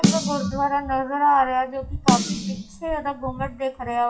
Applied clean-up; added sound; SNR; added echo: classical method WPE with log-MMSE.